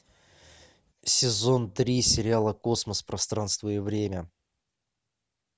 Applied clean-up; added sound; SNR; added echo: none; none; none; none.